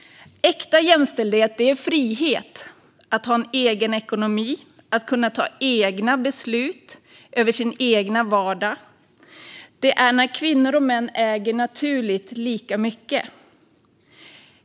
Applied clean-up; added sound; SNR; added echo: none; none; none; none.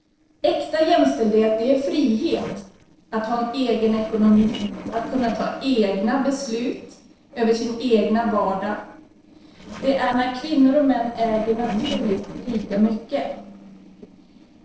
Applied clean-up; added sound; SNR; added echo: neural separator model SepFormer DNS4.